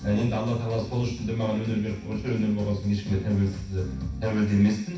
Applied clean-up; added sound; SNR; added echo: none; none; none; reverberation time 0.6 s.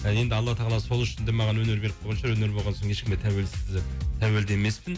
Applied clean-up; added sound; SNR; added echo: none; none; none; none.